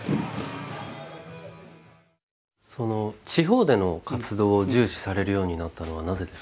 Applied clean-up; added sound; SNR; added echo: none; none; none; none.